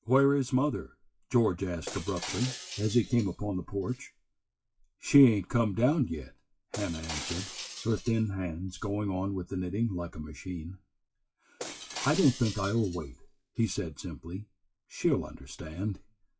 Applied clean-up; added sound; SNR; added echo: classical method WPE with log-MMSE.